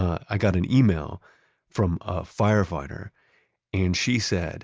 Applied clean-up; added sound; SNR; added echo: none; none; none; none.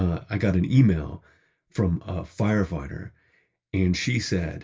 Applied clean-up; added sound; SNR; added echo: none; none; none; reverberation time 0.1 s.